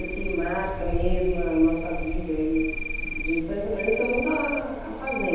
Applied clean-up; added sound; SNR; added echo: none; Cricket; 3 dB; reverberation time 1.1 s.